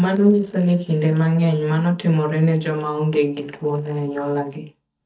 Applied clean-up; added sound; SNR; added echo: neural mask model DeepFilterNet 3.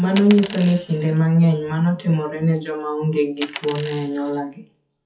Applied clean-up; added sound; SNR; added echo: classical method WPE with log-MMSE.